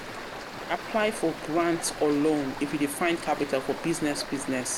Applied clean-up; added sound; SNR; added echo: none; Stream; 10 dB; none.